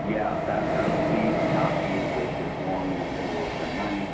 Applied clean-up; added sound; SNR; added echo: none; Train; -4 dB; reverberation time 0.5 s.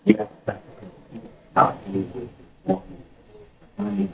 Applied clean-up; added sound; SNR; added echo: neural mask model DeepFilterNet 3.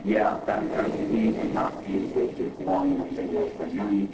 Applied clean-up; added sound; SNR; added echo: neural separator model SepFormer DNS4.